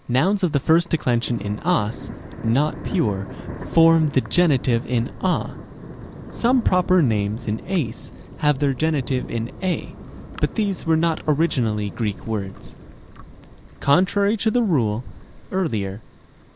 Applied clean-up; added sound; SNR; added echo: none; Thunder; 14 dB; none.